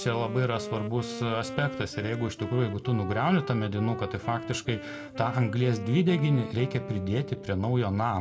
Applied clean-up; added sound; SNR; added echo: none; Wind instrument, woodwind instrument; 11 dB; reverberation time 1.9 s.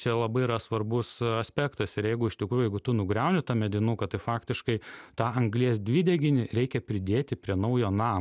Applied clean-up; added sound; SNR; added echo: none; none; none; none.